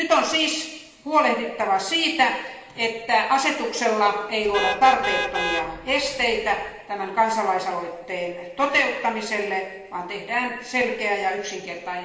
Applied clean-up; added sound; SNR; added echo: none; Vehicle horn, car horn, honking; 5 dB; reverberation time 1.1 s.